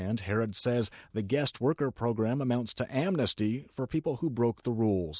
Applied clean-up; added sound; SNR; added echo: none; none; none; none.